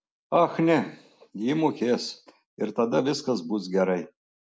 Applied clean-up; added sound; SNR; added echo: none; none; none; none.